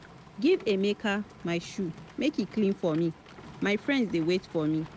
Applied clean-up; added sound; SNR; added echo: none; Rain; 19 dB; none.